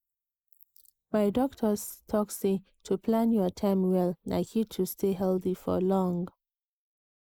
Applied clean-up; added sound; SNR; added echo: neural mask model Resemble Enhance denoiser.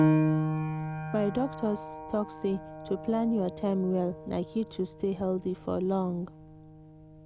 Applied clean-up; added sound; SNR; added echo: none; Piano; 2 dB; none.